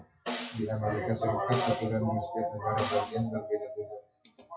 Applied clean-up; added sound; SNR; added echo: classical method WPE with log-MMSE.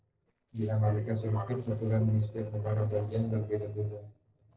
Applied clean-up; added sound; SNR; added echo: neural separator model SepFormer DNS4.